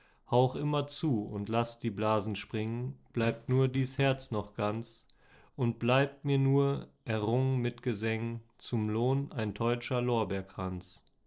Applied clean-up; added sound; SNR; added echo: neural separator model SepFormer DNS4.